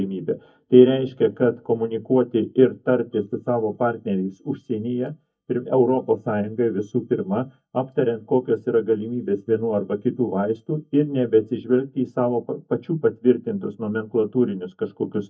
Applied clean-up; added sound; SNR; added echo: neural mask model DeepFilterNet 3.